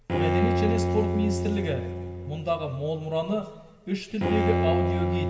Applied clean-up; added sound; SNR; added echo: none; Bowed string instrument; -2 dB; reverberation time 1.4 s.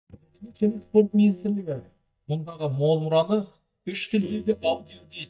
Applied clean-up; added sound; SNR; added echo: neural mask model DeepFilterNet 3.